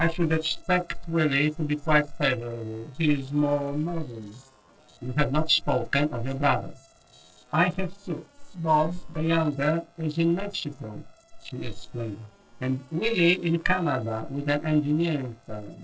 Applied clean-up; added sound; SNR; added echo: neural separator model SepFormer DNS4.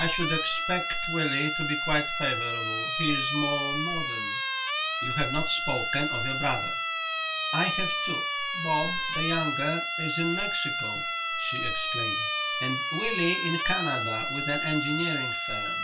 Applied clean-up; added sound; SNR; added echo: none; Siren; -4 dB; reverberation time 0.2 s.